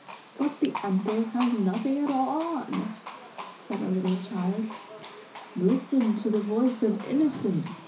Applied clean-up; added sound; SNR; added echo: none; Livestock, farm animals, working animals; 13 dB; reverberation time 0.5 s.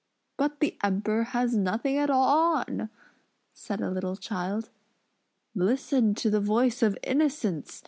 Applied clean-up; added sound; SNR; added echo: none; none; none; none.